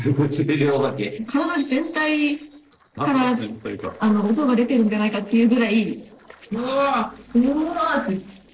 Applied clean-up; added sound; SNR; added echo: neural separator model SepFormer DNS4.